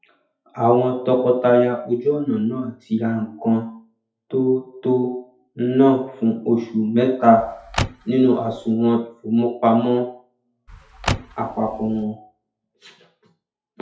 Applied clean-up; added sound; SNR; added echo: classical method WPE with log-MMSE.